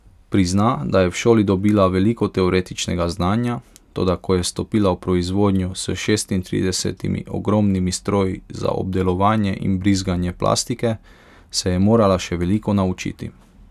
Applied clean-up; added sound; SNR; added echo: none; none; none; none.